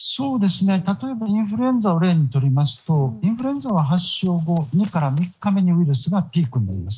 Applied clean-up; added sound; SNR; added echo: neural mask model RNNoise.